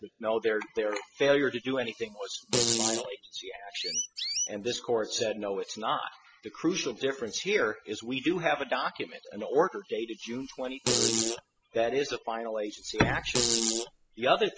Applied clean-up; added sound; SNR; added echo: classical method spectral subtraction.